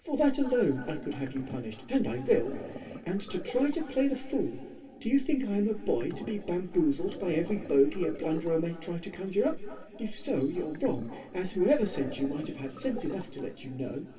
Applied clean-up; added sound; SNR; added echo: none; Sink (filling or washing); 17 dB; reverberation time 2.9 s.